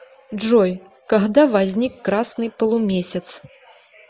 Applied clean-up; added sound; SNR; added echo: none; none; none; none.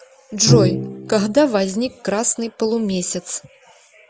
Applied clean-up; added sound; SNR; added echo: none; Bowed string instrument; 4 dB; none.